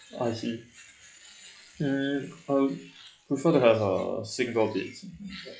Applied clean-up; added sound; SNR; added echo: classical method log-MMSE.